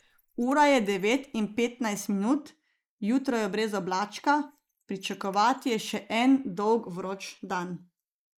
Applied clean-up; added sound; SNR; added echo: neural mask model Resemble Enhance denoiser.